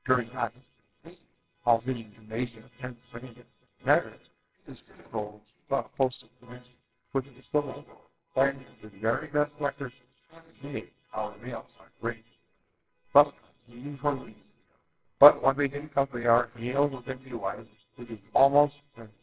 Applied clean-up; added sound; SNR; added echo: neural separator model SepFormer WHAMR!.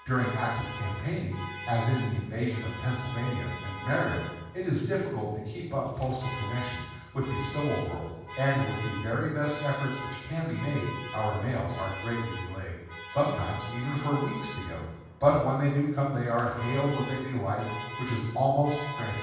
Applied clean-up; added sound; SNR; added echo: none; Alarm; 11 dB; reverberation time 1.2 s.